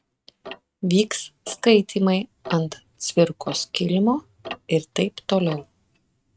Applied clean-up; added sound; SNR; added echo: neural mask model RNNoise.